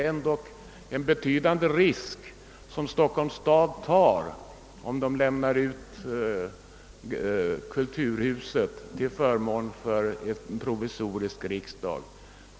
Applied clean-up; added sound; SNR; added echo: none; none; none; none.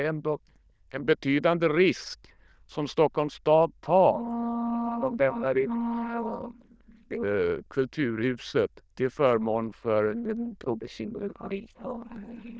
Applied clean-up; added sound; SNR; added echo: neural diffusion model UNIVERSE++.